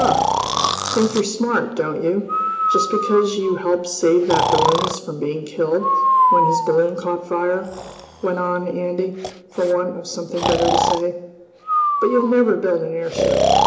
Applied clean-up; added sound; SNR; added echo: none; Breathing; 1 dB; reverberation time 0.8 s.